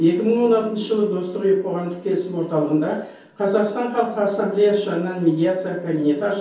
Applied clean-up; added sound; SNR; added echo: none; Bowed string instrument; 19 dB; reverberation time 0.6 s.